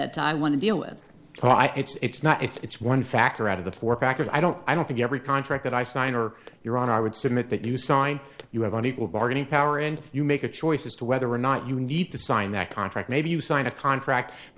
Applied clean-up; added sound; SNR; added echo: neural separator model SepFormer DNS4.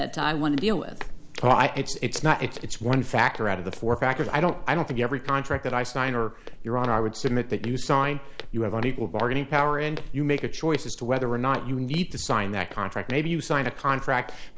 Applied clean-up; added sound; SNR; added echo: none; Walk, footsteps; 8 dB; none.